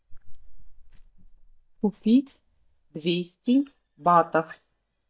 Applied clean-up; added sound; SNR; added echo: neural mask model DeepFilterNet 3.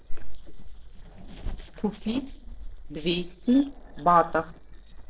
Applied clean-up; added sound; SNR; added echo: neural separator model SepFormer DNS4.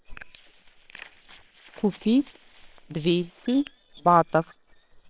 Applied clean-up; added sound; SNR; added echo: neural separator model SepFormer WHAMR!.